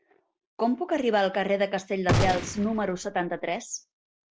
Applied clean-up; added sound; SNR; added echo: none; Gunshot, gunfire; 1 dB; none.